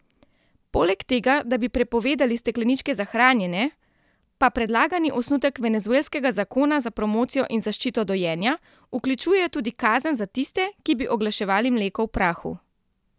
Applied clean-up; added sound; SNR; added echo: none; none; none; none.